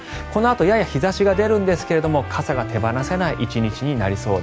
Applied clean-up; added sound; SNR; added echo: none; Trumpet; 19 dB; none.